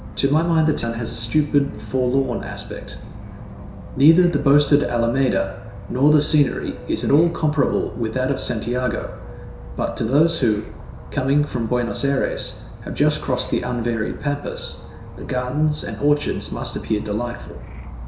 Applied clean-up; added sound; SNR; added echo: none; Insect / Frog; 13 dB; reverberation time 0.7 s.